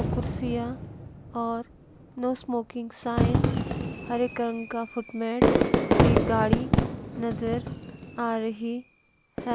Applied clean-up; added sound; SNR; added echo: none; Fireworks; -3 dB; none.